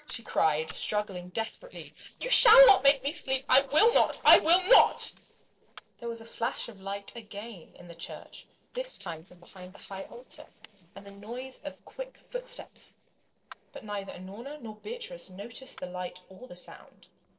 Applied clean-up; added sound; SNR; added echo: neural separator model SepFormer DNS4.